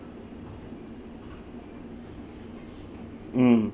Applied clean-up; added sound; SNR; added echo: none; none; none; none.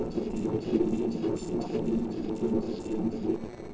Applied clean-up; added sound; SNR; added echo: neural separator model SepFormer DNS4.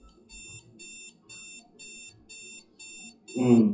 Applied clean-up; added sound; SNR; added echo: classical method WPE with log-MMSE.